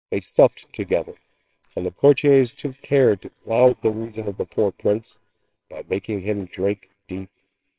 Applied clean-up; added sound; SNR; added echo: neural separator model SepFormer WHAMR!.